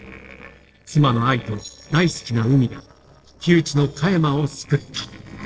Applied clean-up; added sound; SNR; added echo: neural separator model SepFormer DNS4.